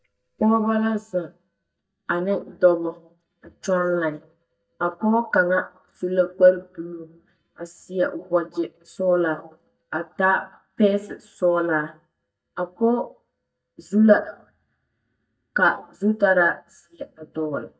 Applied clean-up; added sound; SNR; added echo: neural mask model DeepFilterNet 3.